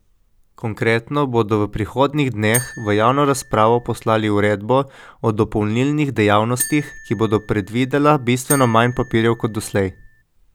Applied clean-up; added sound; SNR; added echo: none; Marimba, xylophone; 14 dB; none.